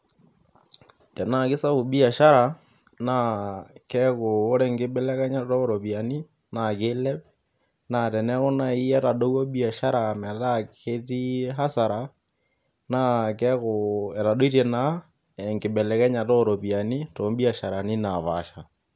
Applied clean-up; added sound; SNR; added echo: none; none; none; none.